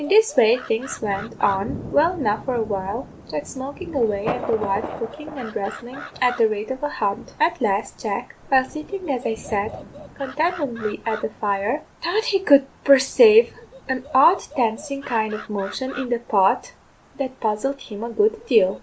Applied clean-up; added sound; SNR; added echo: none; Animal + Thunder; 15 dB; none.